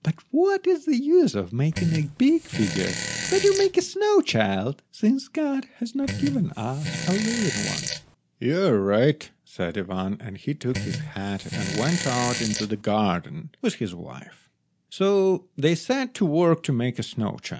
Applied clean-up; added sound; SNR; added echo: none; Fart; 7 dB; none.